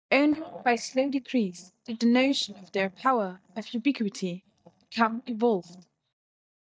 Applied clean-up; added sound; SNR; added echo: neural mask model DeepFilterNet 3.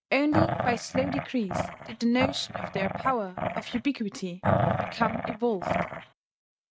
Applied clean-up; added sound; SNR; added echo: neural mask model RNNoise.